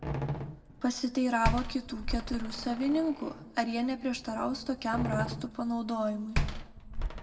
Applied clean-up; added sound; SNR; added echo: none; Slam; 4 dB; reverberation time 1.8 s.